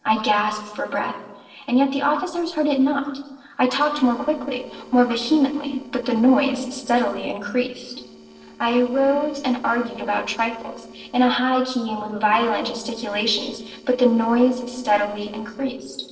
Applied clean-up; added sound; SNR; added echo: neural separator model SepFormer DNS4.